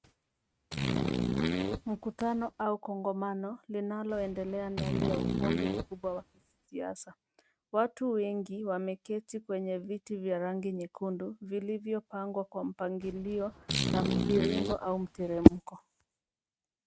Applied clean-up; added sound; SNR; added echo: neural mask model RNNoise.